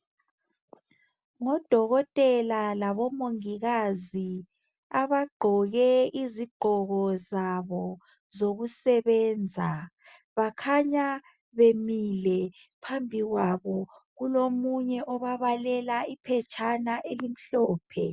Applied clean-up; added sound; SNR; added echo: none; none; none; none.